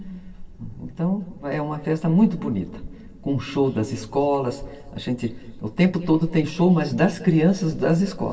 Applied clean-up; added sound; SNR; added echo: none; none; none; reverberation time 2.2 s.